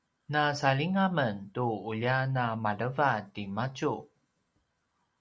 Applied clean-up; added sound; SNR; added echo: none; none; none; none.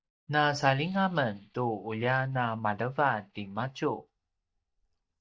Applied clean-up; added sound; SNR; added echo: neural mask model DeepFilterNet 3.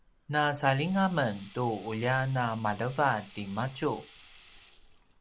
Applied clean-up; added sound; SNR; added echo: none; Sink (filling or washing); 18 dB; none.